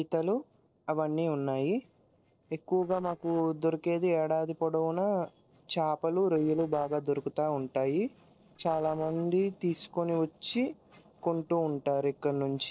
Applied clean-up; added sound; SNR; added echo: neural separator model SepFormer DNS4.